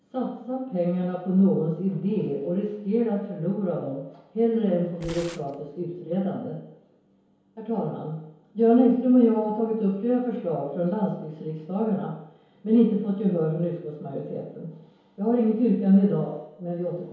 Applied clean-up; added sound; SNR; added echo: none; Tearing; 19 dB; reverberation time 1.0 s.